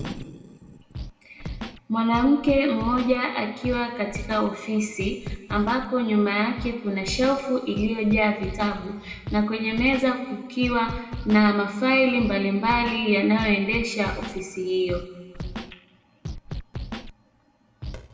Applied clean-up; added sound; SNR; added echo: none; Scratching (performance technique); 12 dB; reverberation time 1.5 s.